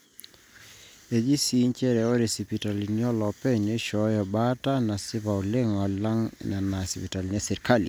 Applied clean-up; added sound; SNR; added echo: none; none; none; none.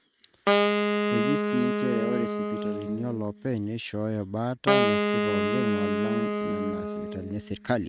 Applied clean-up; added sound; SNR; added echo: neural mask model RNNoise.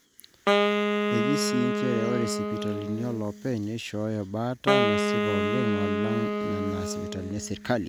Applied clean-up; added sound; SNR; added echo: none; Wind instrument, woodwind instrument; -3 dB; none.